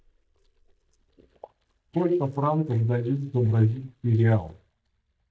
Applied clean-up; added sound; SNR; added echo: neural mask model DeepFilterNet 3.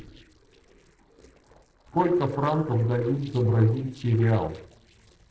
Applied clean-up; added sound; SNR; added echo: neural separator model SepFormer DNS4.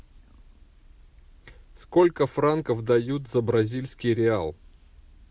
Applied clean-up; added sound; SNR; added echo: none; none; none; none.